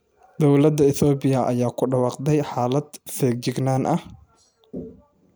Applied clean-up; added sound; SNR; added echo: none; none; none; none.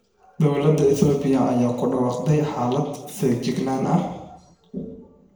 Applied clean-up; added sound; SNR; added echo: none; none; none; reverberation time 1.0 s.